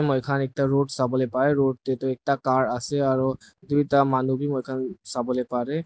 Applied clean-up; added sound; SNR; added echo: none; none; none; none.